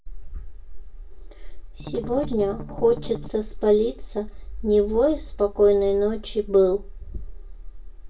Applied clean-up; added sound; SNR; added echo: none; Strum; 13 dB; reverberation time 0.2 s.